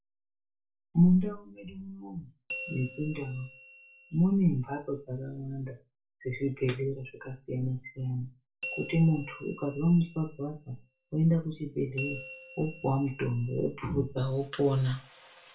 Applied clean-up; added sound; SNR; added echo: none; Bell; 16 dB; reverberation time 0.3 s.